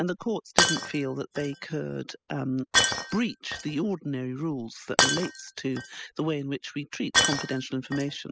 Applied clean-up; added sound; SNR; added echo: classical method spectral subtraction.